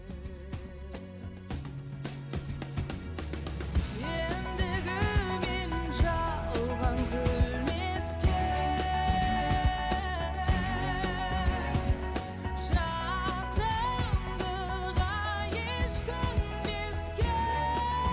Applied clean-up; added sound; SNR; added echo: none; none; none; none.